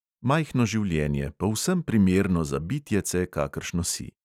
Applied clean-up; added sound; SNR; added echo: none; none; none; none.